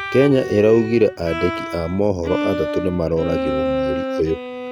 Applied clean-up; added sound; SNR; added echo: none; Bowed string instrument; 6 dB; none.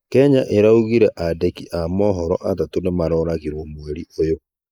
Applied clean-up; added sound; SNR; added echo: neural mask model Resemble Enhance denoiser.